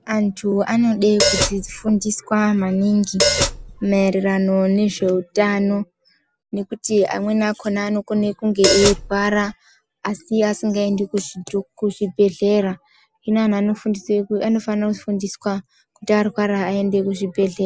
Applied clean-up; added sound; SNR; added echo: none; Hi-hat; 1 dB; none.